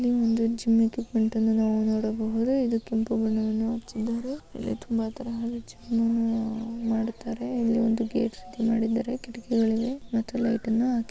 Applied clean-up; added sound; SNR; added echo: none; none; none; none.